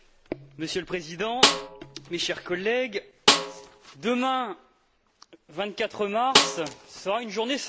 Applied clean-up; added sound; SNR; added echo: none; Snare drum; -4 dB; none.